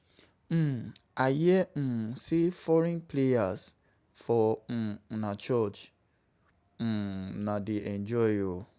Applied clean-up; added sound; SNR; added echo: none; none; none; none.